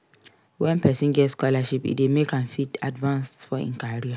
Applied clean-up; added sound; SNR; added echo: none; none; none; none.